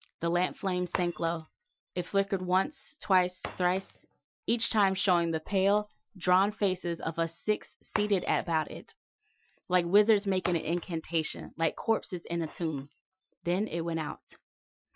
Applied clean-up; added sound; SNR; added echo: classical method Wiener filter.